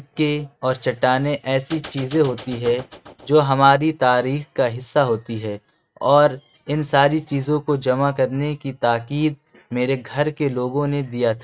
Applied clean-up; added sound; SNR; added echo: neural mask model RNNoise.